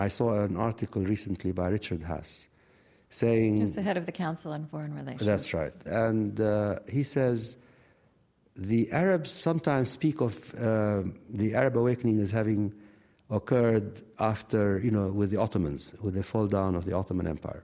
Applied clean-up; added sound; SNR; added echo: none; none; none; none.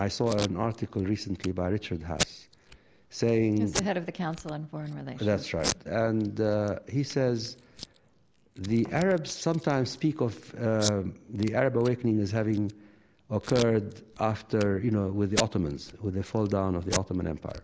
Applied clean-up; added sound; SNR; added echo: neural mask model Resemble Enhance denoiser.